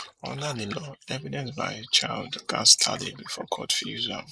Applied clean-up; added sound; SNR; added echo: neural mask model Resemble Enhance denoiser.